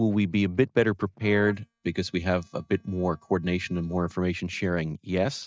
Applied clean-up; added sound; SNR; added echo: neural mask model DeepFilterNet 3.